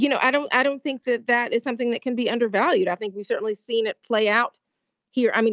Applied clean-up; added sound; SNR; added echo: none; none; none; none.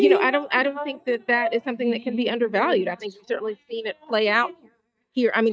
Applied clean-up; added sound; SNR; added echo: neural mask model DeepFilterNet 3.